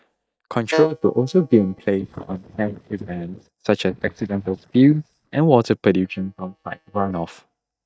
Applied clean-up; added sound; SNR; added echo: neural mask model DeepFilterNet 3.